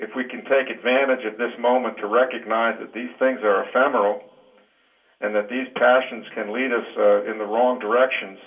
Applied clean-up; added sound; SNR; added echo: none; none; none; reverberation time 0.2 s.